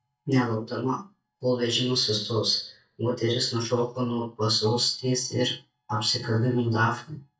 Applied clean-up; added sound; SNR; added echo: neural mask model DeepFilterNet 3.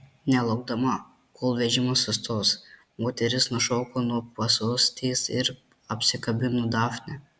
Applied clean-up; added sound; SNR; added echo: none; none; none; none.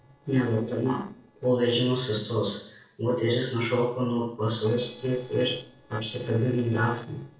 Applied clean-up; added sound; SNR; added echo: neural separator model SepFormer DNS4.